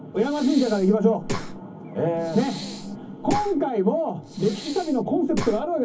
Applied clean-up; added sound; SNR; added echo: none; Breathing; 10 dB; reverberation time 0.3 s.